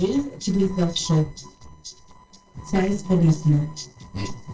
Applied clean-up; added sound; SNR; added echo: neural separator model SepFormer DNS4.